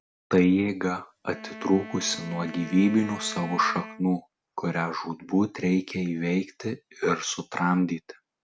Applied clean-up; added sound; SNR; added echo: none; Wind instrument, woodwind instrument; 15 dB; none.